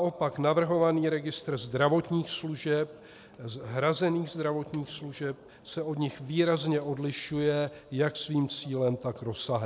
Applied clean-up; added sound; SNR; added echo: none; none; none; none.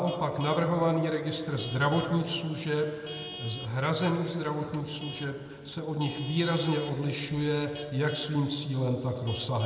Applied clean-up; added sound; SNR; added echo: none; Vehicle horn, car horn, honking / Truck; 17 dB; reverberation time 2.0 s.